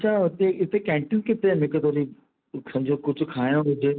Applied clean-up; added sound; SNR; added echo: none; none; none; none.